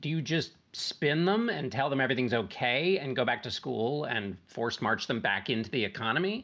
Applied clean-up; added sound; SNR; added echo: none; none; none; none.